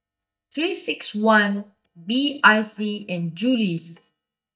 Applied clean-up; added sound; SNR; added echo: neural mask model DeepFilterNet 3.